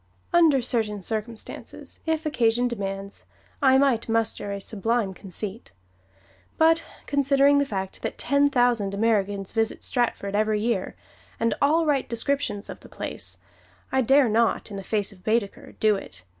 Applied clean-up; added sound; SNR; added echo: none; none; none; none.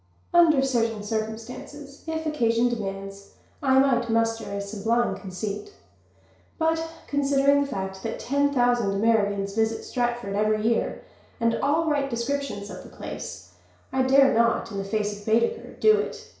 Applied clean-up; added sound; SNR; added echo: none; none; none; reverberation time 0.6 s.